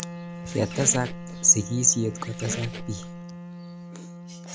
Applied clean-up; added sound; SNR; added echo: none; Wind instrument, woodwind instrument + Squeak; 10 dB; none.